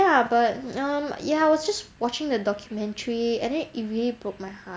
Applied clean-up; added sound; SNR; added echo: none; none; none; none.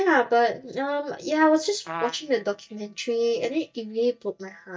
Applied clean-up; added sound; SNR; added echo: neural mask model DeepFilterNet 3.